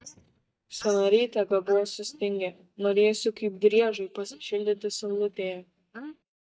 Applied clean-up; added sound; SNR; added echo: neural mask model DeepFilterNet 3.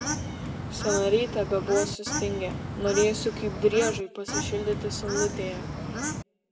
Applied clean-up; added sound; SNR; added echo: none; Bird / Fowl; 4 dB; reverberation time 0.6 s.